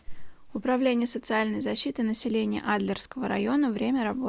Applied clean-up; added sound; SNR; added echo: none; none; none; none.